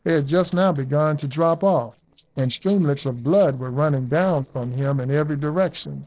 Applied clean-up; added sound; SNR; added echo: neural separator model SepFormer DNS4.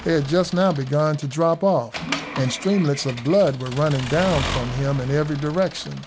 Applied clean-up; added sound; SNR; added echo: none; Accelerating, revving, vroom / Mechanisms; 11 dB; none.